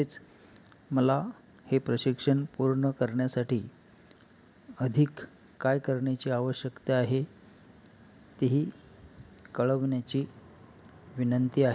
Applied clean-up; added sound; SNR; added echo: none; none; none; none.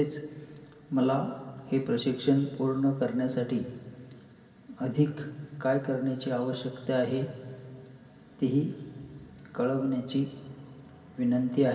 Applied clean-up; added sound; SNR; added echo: none; none; none; reverberation time 3.0 s.